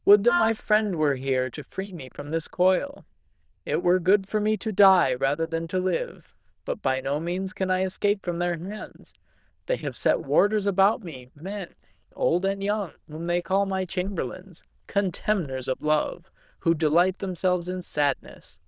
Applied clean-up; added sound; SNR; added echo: neural diffusion model UNIVERSE++.